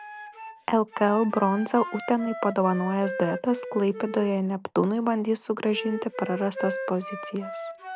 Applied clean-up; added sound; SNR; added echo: none; Wind instrument, woodwind instrument; 11 dB; none.